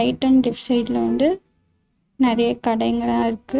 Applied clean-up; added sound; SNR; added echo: neural mask model RNNoise.